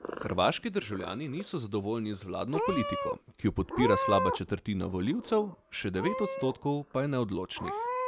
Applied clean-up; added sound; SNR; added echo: none; Meow / Purr; 5 dB; none.